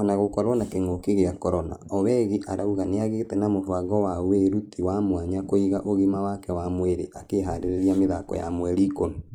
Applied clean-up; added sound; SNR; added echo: neural mask model Resemble Enhance denoiser.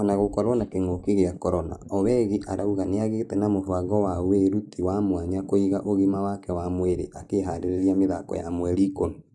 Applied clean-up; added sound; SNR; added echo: neural mask model DeepFilterNet 3.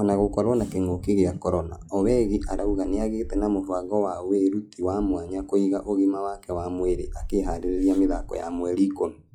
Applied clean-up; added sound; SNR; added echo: classical method log-MMSE.